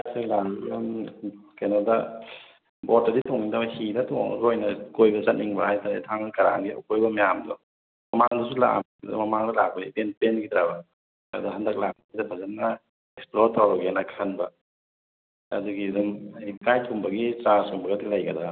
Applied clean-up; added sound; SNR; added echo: none; none; none; none.